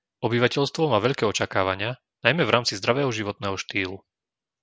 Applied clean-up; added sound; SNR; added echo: none; none; none; none.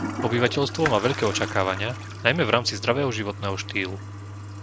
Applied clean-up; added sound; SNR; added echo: none; Toilet flush; 8 dB; none.